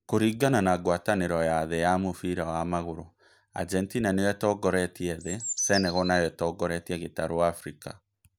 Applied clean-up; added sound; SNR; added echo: none; Bird; 6 dB; none.